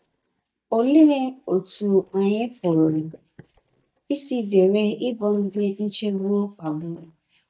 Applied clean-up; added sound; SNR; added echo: neural mask model DeepFilterNet 3.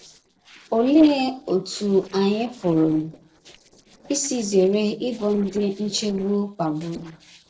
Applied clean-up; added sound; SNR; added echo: neural separator model SepFormer DNS4.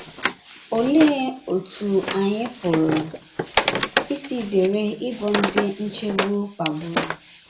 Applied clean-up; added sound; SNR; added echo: none; Wood; 4 dB; reverberation time 0.4 s.